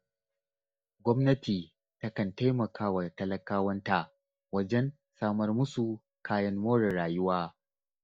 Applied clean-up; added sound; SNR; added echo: neural mask model DeepFilterNet 3.